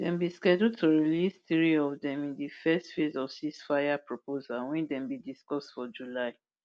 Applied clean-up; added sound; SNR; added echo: none; none; none; none.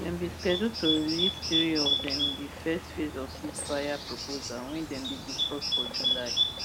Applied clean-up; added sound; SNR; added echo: none; Bird; -1 dB; none.